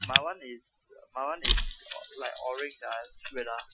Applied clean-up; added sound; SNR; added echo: classical method Wiener filter.